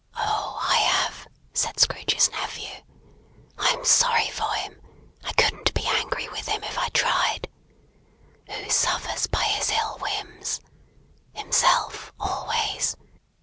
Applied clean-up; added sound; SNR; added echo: none; none; none; none.